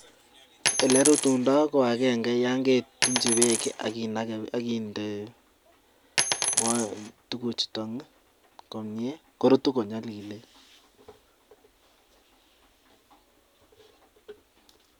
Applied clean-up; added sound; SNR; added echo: none; Coin (dropping); -1 dB; none.